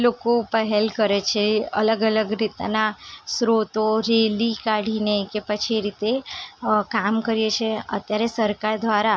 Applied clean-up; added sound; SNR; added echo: none; none; none; none.